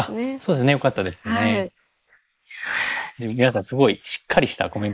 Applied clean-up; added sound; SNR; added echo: neural mask model Resemble Enhance denoiser.